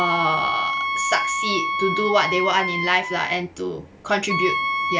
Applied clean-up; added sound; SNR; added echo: none; Wind instrument, woodwind instrument; 1 dB; none.